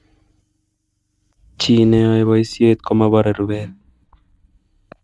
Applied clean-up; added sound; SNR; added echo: neural mask model DeepFilterNet 3.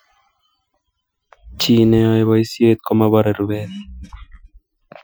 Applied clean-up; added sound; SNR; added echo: classical method Wiener filter.